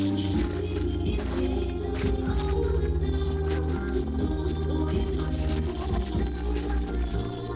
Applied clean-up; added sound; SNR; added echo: neural separator model SepFormer DNS4.